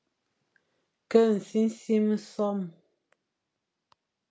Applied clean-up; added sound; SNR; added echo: none; none; none; none.